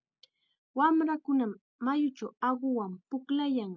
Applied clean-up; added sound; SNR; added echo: none; none; none; none.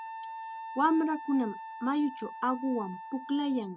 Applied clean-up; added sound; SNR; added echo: none; Wind instrument, woodwind instrument; 11 dB; none.